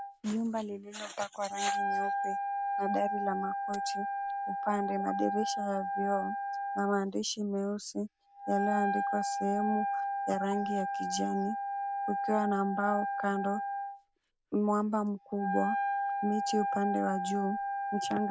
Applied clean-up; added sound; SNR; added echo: none; Wind instrument, woodwind instrument; 0 dB; none.